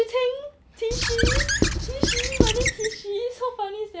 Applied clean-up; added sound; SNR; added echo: none; Squeak / Writing; -4 dB; none.